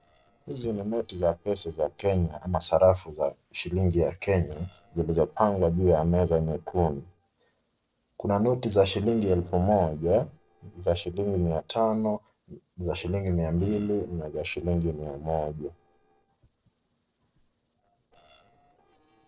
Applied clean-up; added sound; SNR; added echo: neural separator model SepFormer DNS4.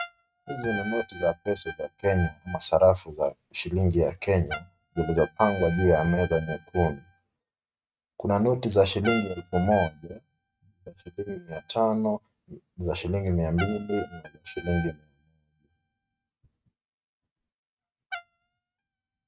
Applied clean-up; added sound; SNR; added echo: neural mask model RNNoise.